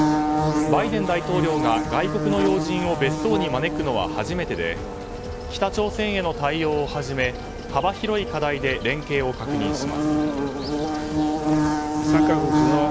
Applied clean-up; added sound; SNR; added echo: none; Buzz / Bird; -1 dB; none.